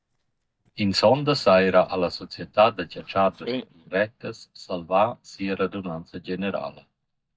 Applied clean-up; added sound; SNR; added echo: neural mask model DeepFilterNet 3.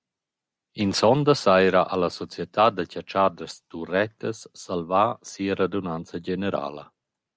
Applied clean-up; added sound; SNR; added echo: none; none; none; none.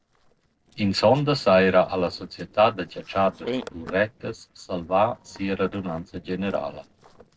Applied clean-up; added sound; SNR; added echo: neural separator model SepFormer DNS4.